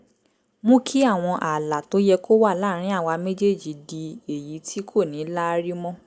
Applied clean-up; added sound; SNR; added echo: none; none; none; none.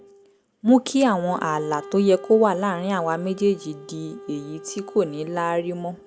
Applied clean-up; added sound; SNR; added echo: none; Wind instrument, woodwind instrument; 18 dB; none.